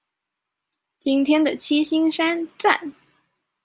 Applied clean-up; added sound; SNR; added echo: none; none; none; none.